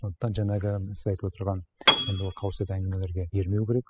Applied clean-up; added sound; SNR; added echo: classical method spectral subtraction.